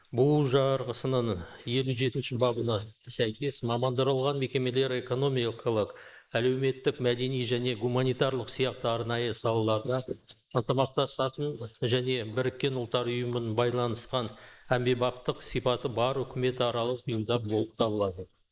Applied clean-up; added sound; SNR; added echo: neural mask model Resemble Enhance denoiser.